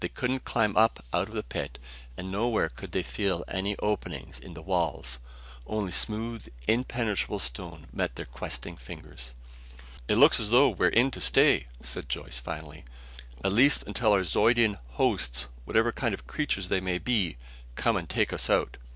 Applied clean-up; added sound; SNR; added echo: none; none; none; none.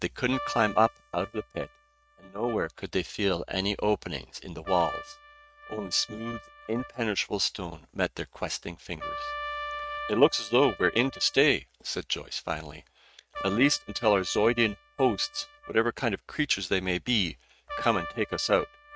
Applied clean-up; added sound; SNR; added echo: neural mask model RNNoise.